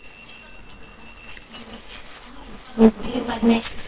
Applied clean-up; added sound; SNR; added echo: neural separator model SepFormer WHAMR!.